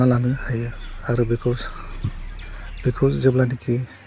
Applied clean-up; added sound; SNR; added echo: none; Growling; 12 dB; none.